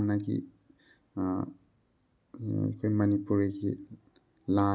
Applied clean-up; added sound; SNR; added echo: none; none; none; none.